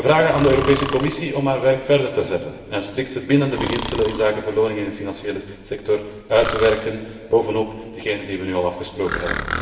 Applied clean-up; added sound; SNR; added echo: none; Breathing; 12 dB; reverberation time 2.6 s.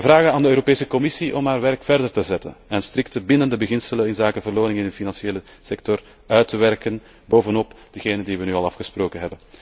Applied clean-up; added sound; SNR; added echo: none; none; none; none.